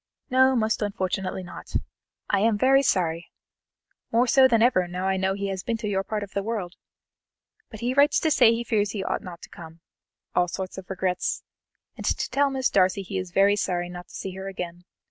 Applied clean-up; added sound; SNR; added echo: none; none; none; none.